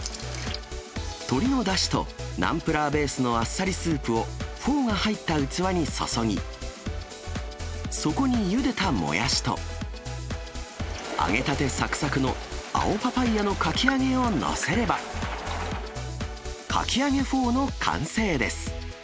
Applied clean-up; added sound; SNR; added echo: none; none; none; none.